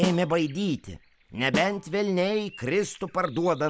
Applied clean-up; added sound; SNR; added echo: none; Snare drum; 10 dB; none.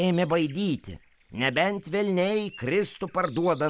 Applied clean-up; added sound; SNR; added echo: none; none; none; none.